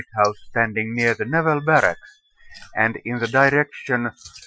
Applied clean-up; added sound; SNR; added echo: classical method Wiener filter.